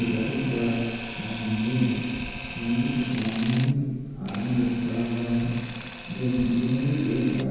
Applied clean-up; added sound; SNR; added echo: none; Camera; 11 dB; reverberation time 2.0 s.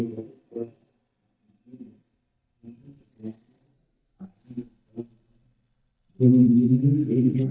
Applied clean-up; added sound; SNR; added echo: neural mask model DeepFilterNet 3.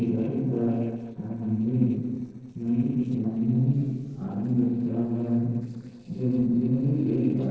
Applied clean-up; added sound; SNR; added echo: neural separator model SepFormer DNS4.